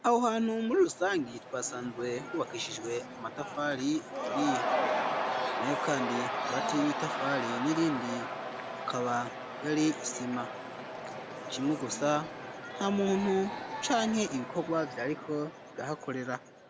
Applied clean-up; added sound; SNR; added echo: none; Crowd / Cheering; 4 dB; none.